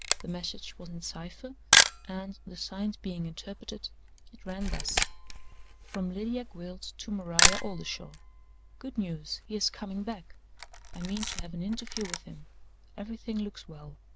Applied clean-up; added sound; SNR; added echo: none; Camera; -4 dB; none.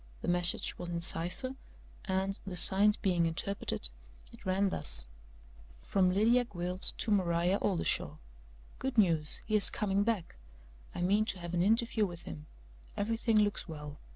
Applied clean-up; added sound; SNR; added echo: none; none; none; none.